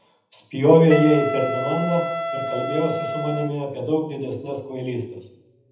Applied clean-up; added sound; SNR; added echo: none; Wind instrument, woodwind instrument; 5 dB; reverberation time 0.8 s.